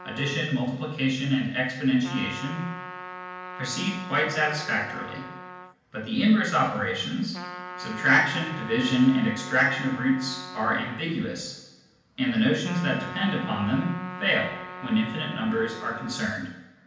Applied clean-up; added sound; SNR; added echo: none; Trumpet; 14 dB; reverberation time 0.9 s.